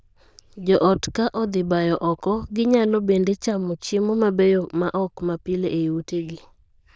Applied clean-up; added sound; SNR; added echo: neural diffusion model UNIVERSE++.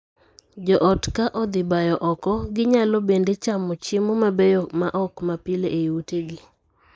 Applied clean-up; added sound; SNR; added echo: neural mask model Resemble Enhance denoiser.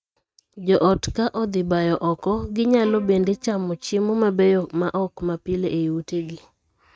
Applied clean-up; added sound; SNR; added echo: neural mask model RNNoise.